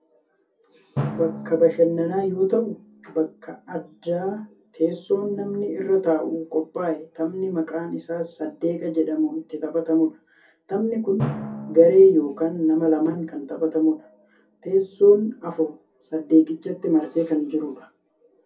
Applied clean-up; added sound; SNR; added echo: none; Drum; 16 dB; reverberation time 0.3 s.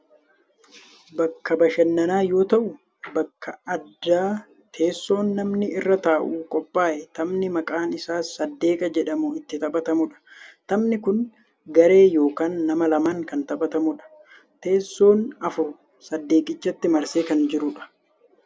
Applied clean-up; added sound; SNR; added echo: none; none; none; none.